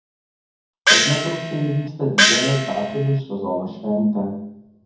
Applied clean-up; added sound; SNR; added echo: none; Gong; -4 dB; reverberation time 1.2 s.